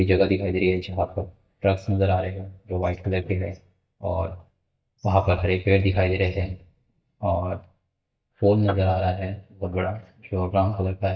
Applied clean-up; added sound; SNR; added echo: neural mask model DeepFilterNet 3.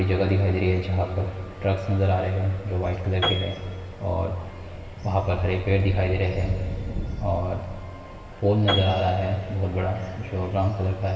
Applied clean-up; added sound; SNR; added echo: none; Piano; 14 dB; reverberation time 2.5 s.